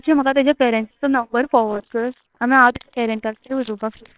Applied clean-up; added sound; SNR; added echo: neural separator model SepFormer WHAMR!.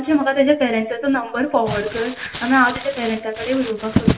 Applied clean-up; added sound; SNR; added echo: none; Crumpling, crinkling; 8 dB; reverberation time 0.6 s.